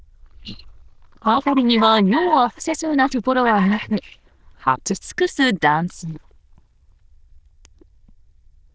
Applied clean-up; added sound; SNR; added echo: neural diffusion model UNIVERSE++.